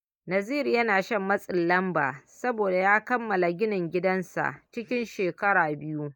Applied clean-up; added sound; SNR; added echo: neural mask model Resemble Enhance denoiser.